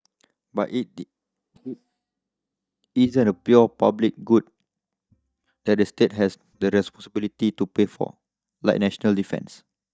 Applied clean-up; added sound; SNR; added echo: neural mask model DeepFilterNet 3.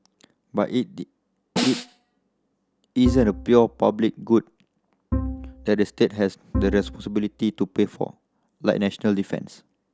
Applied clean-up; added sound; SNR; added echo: none; Bowed string instrument + Snare drum; 7 dB; none.